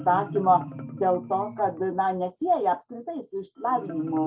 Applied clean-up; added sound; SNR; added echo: none; Marimba, xylophone; 14 dB; none.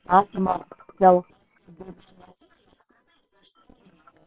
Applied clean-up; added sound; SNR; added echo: neural separator model SepFormer WHAM!.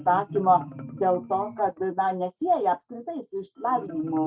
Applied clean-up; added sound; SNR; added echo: neural mask model RNNoise.